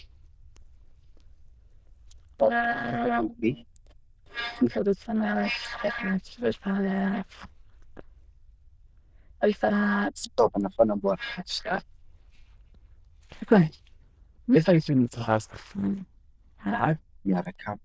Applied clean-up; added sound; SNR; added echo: neural diffusion model UNIVERSE++.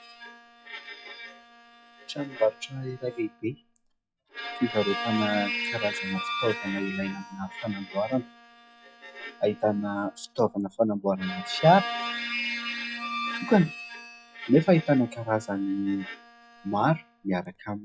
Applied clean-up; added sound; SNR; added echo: classical method log-MMSE.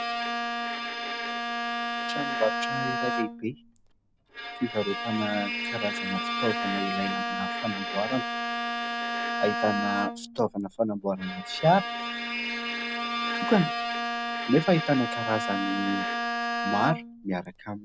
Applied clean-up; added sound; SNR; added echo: none; Bowed string instrument; 1 dB; none.